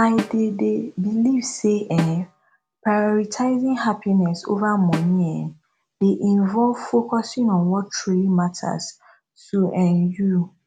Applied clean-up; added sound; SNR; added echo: none; Snare drum; 13 dB; none.